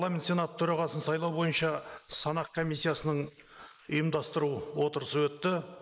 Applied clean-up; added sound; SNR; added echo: neural mask model Resemble Enhance denoiser.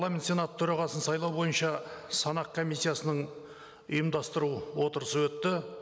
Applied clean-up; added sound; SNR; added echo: none; none; none; none.